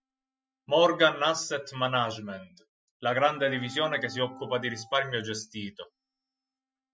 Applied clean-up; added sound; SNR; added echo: classical method Wiener filter.